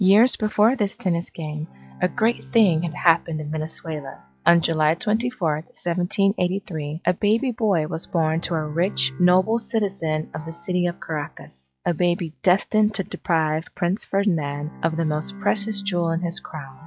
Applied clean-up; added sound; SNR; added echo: classical method log-MMSE.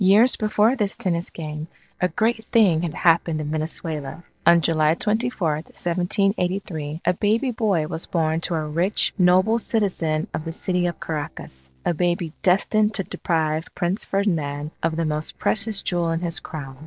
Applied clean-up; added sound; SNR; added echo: neural separator model SepFormer DNS4.